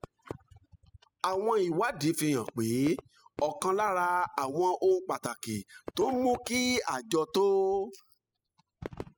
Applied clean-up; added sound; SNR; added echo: classical method spectral subtraction.